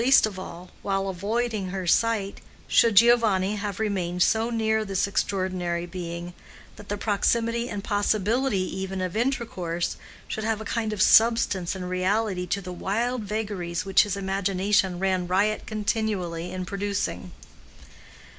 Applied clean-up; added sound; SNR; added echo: none; none; none; none.